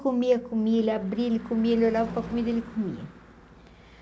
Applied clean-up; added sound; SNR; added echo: none; Car passing by / Engine / Truck; 17 dB; none.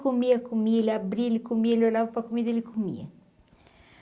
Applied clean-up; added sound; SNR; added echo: none; none; none; none.